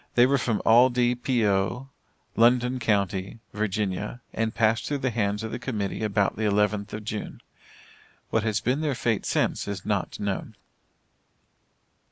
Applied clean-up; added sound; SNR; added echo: none; none; none; none.